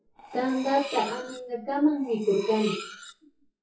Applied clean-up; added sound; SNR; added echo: classical method WPE with log-MMSE.